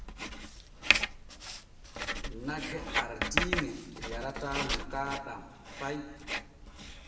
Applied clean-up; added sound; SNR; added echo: none; Writing; -5 dB; reverberation time 2.0 s.